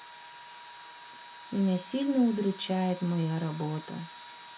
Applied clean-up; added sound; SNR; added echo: none; Engine / Drill; 13 dB; reverberation time 0.2 s.